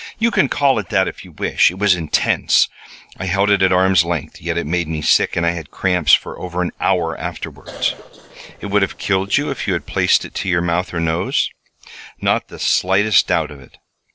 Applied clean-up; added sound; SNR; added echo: neural separator model SepFormer DNS4.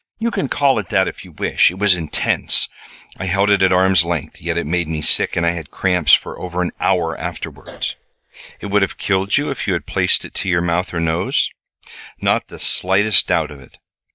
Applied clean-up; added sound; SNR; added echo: neural mask model DeepFilterNet 3.